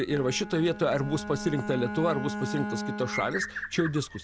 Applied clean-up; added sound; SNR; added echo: none; Bowed string instrument + Bird; 7 dB; none.